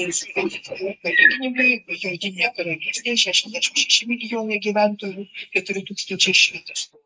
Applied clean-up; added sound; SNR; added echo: neural mask model Resemble Enhance denoiser.